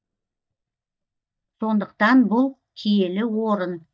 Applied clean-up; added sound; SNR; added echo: neural mask model DeepFilterNet 3.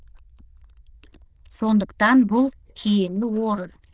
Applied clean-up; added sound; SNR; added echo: neural diffusion model UNIVERSE++.